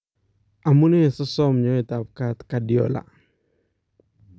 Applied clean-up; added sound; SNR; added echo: none; none; none; none.